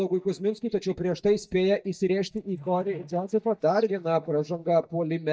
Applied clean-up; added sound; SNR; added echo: neural mask model DeepFilterNet 3.